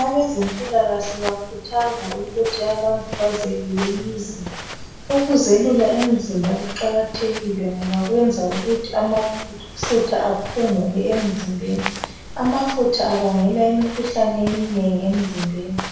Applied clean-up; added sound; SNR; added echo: none; Walk, footsteps; 12 dB; reverberation time 0.6 s.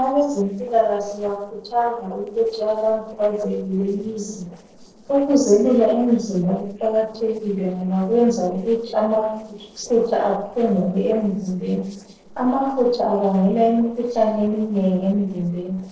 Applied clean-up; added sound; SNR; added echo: neural separator model SepFormer DNS4.